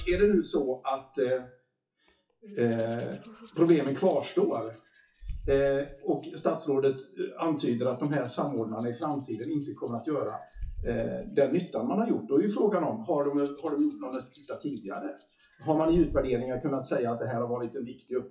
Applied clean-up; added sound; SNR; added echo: classical method WPE with log-MMSE.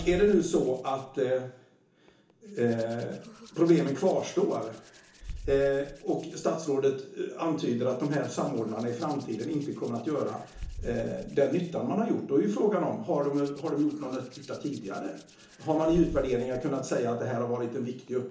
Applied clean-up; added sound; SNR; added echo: none; Hands; 18 dB; reverberation time 0.8 s.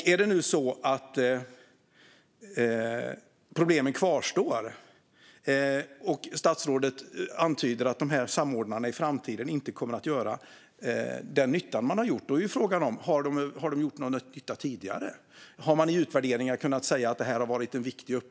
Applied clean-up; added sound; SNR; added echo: none; none; none; none.